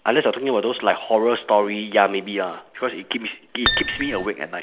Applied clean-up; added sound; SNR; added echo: none; Acoustic guitar; 1 dB; none.